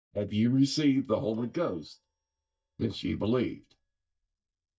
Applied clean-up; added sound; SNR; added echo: neural mask model DeepFilterNet 3.